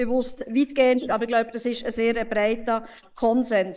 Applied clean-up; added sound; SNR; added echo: neural mask model Resemble Enhance denoiser.